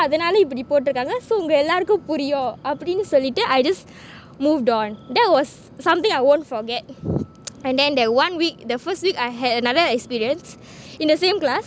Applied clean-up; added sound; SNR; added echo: none; none; none; none.